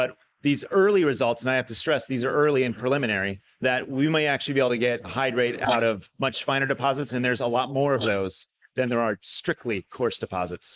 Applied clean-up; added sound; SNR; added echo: neural mask model Resemble Enhance denoiser.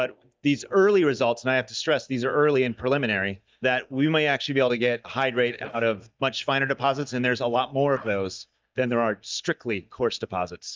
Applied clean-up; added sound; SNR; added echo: neural mask model DeepFilterNet 3.